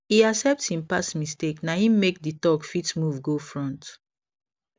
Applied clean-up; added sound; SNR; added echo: none; none; none; none.